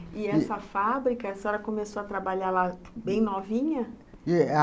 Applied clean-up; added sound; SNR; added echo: none; none; none; none.